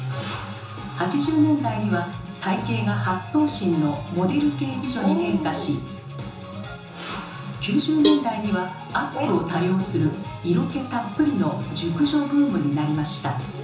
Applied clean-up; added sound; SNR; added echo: none; Cowbell; 5 dB; reverberation time 0.6 s.